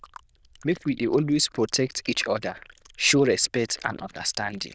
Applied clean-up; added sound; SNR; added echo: neural diffusion model UNIVERSE++.